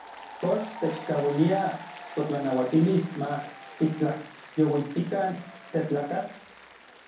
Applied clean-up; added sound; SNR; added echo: none; Applause; 16 dB; reverberation time 0.6 s.